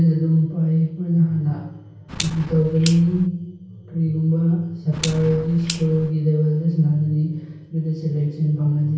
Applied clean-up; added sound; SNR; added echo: none; Clock; 14 dB; reverberation time 0.6 s.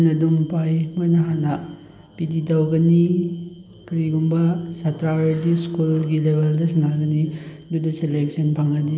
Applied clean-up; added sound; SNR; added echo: none; none; none; none.